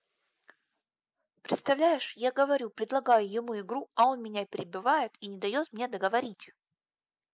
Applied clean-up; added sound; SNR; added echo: none; none; none; none.